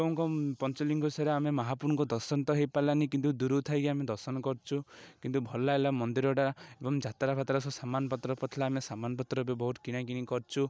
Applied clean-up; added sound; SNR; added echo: none; none; none; none.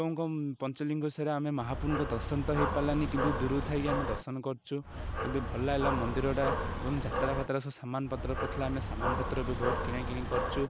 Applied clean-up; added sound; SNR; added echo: none; Dog; 1 dB; none.